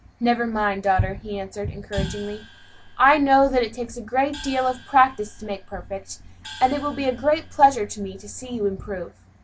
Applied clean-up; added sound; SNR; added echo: none; Gong; 20 dB; none.